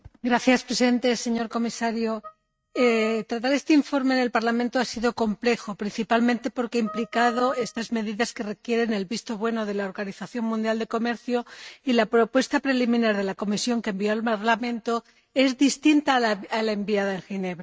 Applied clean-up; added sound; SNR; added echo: neural mask model RNNoise.